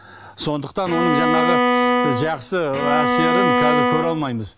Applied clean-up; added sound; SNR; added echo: none; Bowed string instrument; -4 dB; none.